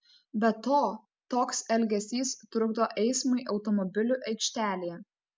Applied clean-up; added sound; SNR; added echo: none; none; none; none.